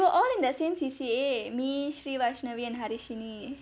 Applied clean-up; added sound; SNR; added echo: none; none; none; none.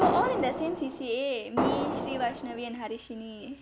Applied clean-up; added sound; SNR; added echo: none; Fireworks; 1 dB; none.